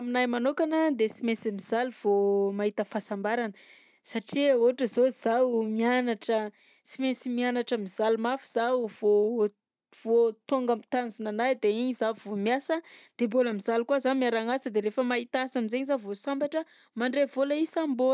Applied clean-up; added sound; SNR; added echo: none; none; none; none.